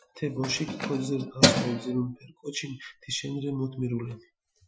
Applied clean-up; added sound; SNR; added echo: classical method Wiener filter.